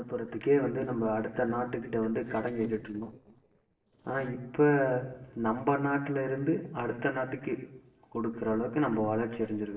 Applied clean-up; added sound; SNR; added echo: neural separator model SepFormer DNS4.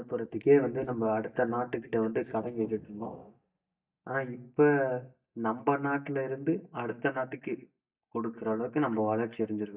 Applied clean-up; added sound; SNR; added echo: neural mask model DeepFilterNet 3.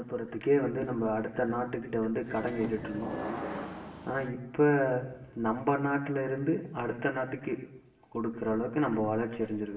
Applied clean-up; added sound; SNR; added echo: none; Subway, metro, underground / Sliding door; 8 dB; reverberation time 0.9 s.